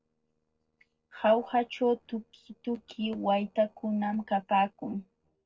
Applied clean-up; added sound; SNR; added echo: neural separator model SepFormer DNS4.